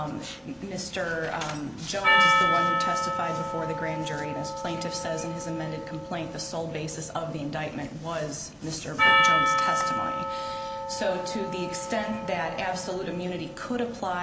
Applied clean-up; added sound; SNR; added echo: none; Percussion; -3 dB; none.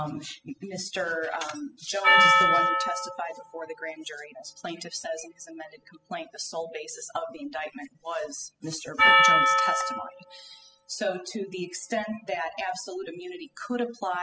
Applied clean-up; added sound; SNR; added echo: classical method spectral subtraction.